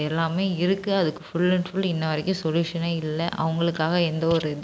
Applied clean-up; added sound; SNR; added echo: none; none; none; none.